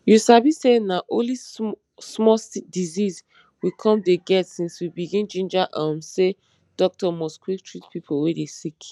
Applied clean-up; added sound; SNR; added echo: none; none; none; none.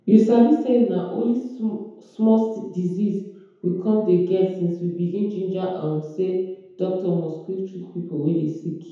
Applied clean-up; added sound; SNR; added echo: none; none; none; reverberation time 0.9 s.